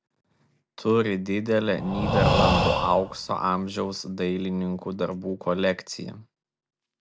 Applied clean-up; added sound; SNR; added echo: none; Breathing; -1 dB; none.